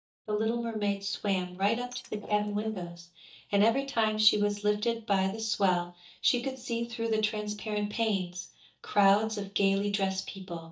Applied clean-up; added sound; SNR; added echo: neural mask model DeepFilterNet 3.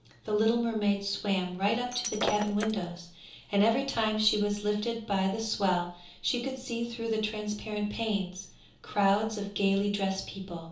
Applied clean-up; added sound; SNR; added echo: none; Shatter; 8 dB; reverberation time 1.2 s.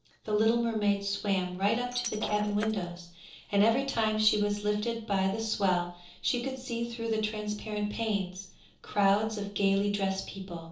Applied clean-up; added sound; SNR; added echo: neural separator model SepFormer DNS4.